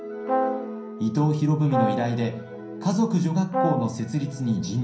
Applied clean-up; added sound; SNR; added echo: none; Brass instrument; 3 dB; reverberation time 0.6 s.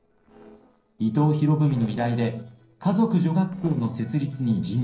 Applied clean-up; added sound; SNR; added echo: neural separator model SepFormer DNS4.